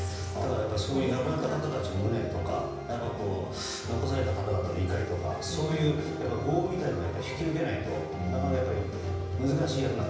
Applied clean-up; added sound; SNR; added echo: none; Brass instrument; 12 dB; reverberation time 0.9 s.